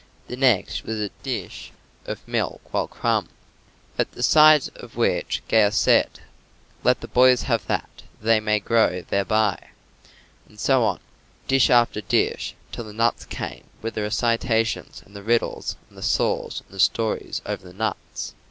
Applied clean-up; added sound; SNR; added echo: none; none; none; none.